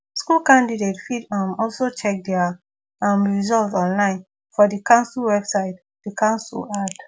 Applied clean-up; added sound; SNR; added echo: none; none; none; none.